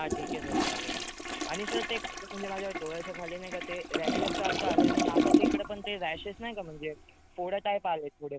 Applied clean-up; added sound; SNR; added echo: none; Toilet flush; -5 dB; none.